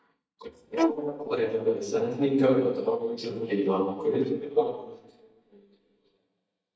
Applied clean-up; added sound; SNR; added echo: neural mask model DeepFilterNet 3.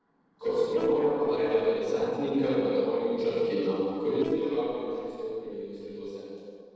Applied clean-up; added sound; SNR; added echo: neural separator model SepFormer DNS4.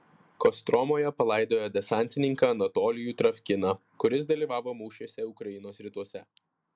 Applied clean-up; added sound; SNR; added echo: none; none; none; none.